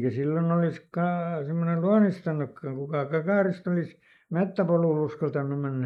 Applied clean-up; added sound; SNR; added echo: neural mask model Resemble Enhance denoiser.